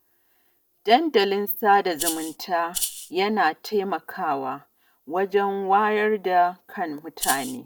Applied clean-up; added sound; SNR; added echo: none; Rattle (instrument); 5 dB; none.